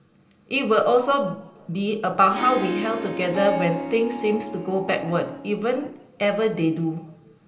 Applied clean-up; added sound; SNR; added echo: none; Harp; 8 dB; reverberation time 1.4 s.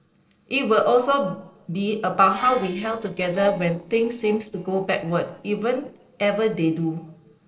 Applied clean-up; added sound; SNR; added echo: neural separator model SepFormer DNS4.